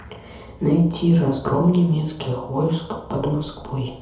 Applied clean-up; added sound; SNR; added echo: none; none; none; reverberation time 2.0 s.